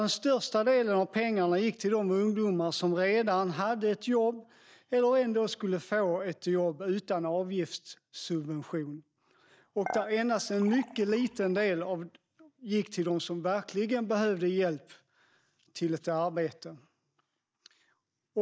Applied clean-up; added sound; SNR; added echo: neural mask model DeepFilterNet 3.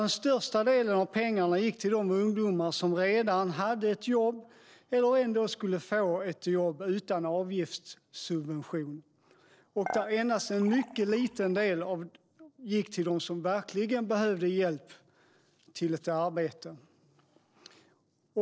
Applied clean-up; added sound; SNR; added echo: neural separator model SepFormer DNS4.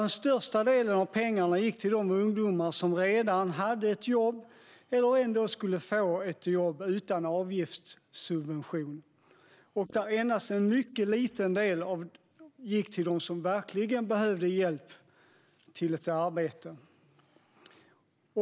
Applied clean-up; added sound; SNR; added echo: neural mask model Resemble Enhance denoiser.